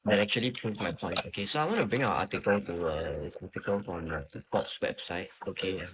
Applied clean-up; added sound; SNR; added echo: neural mask model Resemble Enhance denoiser.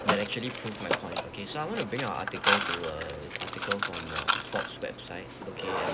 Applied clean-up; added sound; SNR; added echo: none; Mechanisms; -3 dB; none.